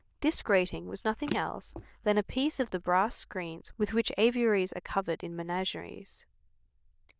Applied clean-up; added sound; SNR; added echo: neural diffusion model UNIVERSE++.